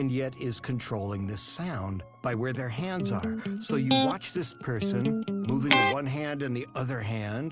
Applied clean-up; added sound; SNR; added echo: none; Electric guitar; -2 dB; none.